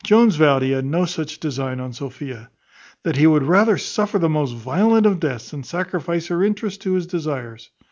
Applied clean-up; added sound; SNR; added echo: none; none; none; none.